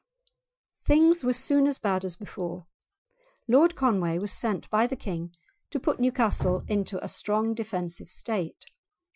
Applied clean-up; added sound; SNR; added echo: classical method Wiener filter.